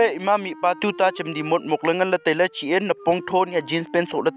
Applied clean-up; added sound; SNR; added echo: none; Wind instrument, woodwind instrument; 20 dB; none.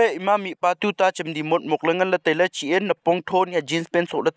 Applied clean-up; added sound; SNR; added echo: neural mask model Resemble Enhance denoiser.